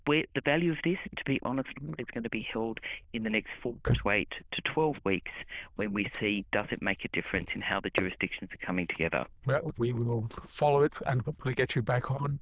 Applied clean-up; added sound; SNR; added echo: neural diffusion model UNIVERSE++.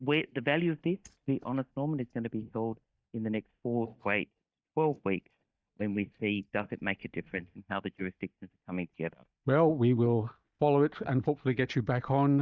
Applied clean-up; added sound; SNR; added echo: neural mask model DeepFilterNet 3.